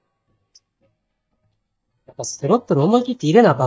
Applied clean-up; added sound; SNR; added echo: neural mask model DeepFilterNet 3.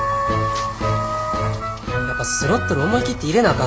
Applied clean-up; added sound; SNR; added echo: none; none; none; none.